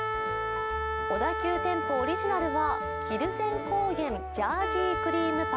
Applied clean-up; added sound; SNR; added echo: none; Wind instrument, woodwind instrument; 2 dB; none.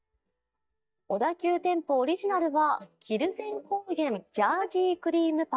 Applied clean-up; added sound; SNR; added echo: neural mask model DeepFilterNet 3.